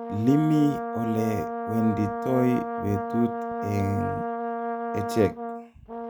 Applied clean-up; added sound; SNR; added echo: none; Brass instrument; 4 dB; none.